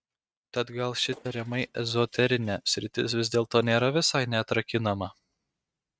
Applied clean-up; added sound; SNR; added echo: neural mask model RNNoise.